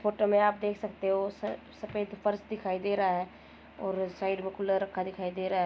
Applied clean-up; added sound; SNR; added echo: none; none; none; none.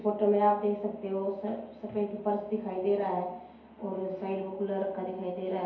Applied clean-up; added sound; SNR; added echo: none; none; none; reverberation time 2.2 s.